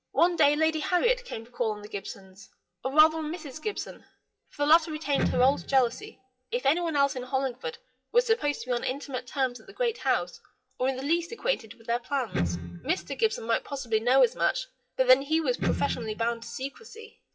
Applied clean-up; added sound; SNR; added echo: classical method WPE with log-MMSE.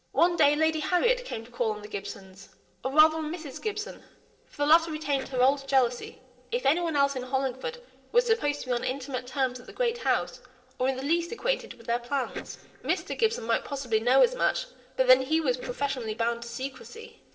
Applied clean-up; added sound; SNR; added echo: neural separator model SepFormer DNS4.